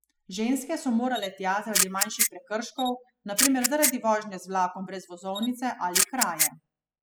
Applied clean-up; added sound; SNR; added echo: classical method spectral subtraction.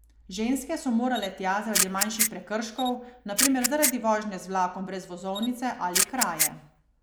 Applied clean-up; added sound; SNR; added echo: none; Camera; 0 dB; none.